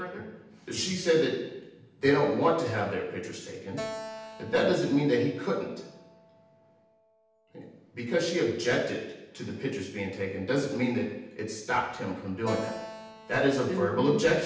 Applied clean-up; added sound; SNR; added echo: none; Keyboard (musical); 18 dB; reverberation time 0.9 s.